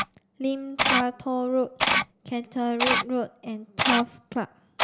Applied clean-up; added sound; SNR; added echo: none; Camera; 0 dB; none.